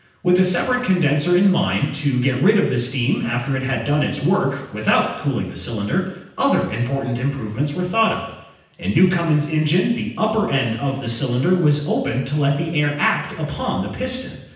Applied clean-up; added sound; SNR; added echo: none; none; none; reverberation time 0.9 s.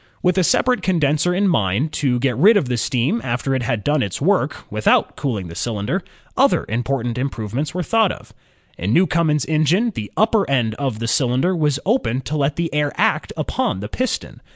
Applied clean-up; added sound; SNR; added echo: none; none; none; none.